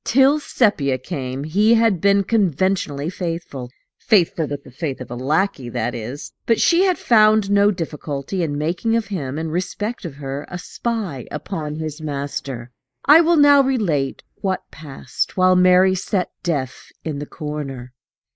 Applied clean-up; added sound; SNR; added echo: neural mask model Resemble Enhance denoiser.